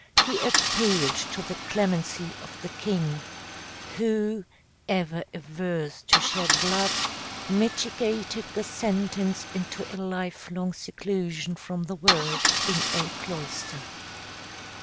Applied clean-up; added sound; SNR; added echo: none; Idling / Engine starting / Car; 1 dB; none.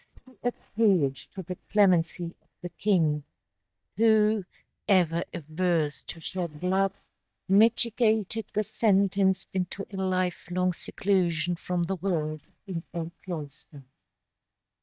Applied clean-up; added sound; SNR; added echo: neural mask model DeepFilterNet 3.